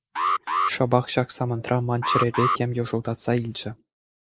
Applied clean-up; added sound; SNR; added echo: neural mask model Resemble Enhance denoiser.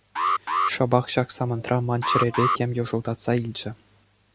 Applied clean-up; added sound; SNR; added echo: none; Alarm; 3 dB; none.